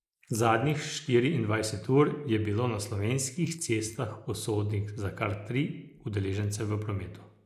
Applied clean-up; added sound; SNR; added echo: neural mask model Resemble Enhance denoiser.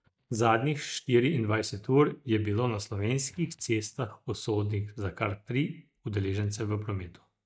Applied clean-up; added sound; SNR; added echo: neural mask model DeepFilterNet 3.